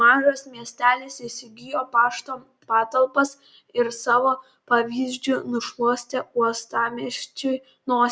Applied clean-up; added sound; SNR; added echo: none; none; none; none.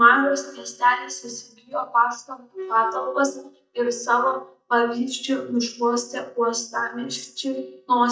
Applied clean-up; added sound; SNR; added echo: neural mask model DeepFilterNet 3.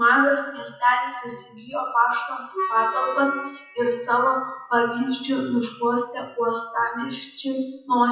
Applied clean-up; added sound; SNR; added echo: classical method WPE with log-MMSE.